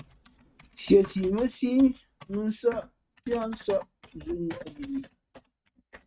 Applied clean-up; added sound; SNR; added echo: neural mask model RNNoise.